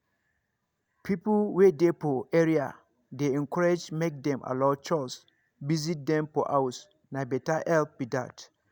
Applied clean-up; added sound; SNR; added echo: none; none; none; none.